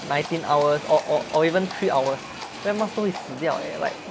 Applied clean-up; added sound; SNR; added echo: none; Livestock, farm animals, working animals; 12 dB; none.